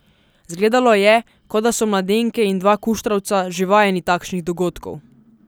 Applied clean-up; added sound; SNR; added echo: none; none; none; none.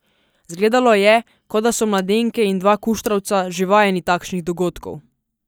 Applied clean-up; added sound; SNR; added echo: neural mask model DeepFilterNet 3.